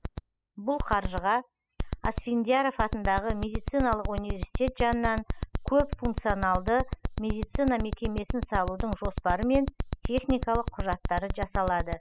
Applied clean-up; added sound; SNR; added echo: classical method spectral subtraction.